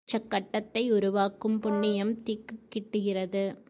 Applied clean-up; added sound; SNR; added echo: neural mask model DeepFilterNet 3.